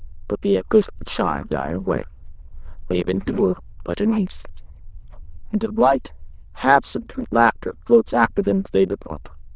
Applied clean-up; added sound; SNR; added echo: neural diffusion model UNIVERSE++.